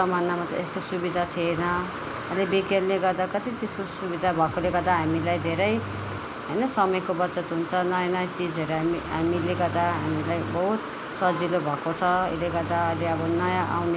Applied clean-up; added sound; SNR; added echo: none; Engine starting; 11 dB; none.